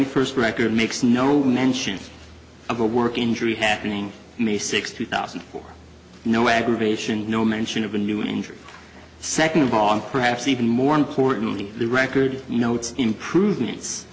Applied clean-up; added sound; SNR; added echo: none; none; none; none.